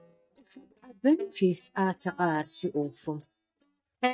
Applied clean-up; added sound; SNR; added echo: neural mask model DeepFilterNet 3.